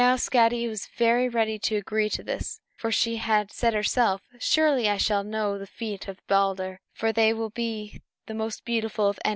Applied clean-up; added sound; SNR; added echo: none; none; none; none.